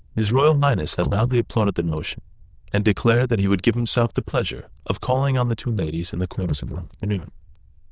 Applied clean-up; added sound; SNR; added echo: neural diffusion model UNIVERSE++.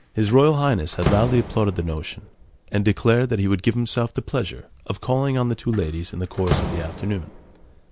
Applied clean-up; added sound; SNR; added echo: none; Slam; 10 dB; none.